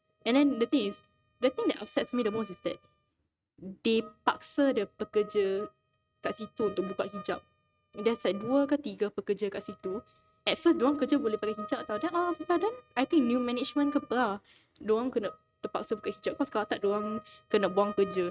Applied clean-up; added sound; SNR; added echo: neural mask model RNNoise.